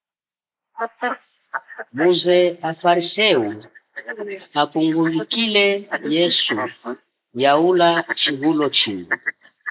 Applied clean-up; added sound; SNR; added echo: neural mask model Resemble Enhance denoiser.